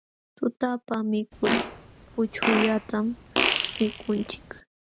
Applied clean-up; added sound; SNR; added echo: none; Fart; 1 dB; none.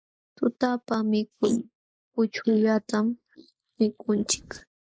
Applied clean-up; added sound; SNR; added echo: neural mask model Resemble Enhance denoiser.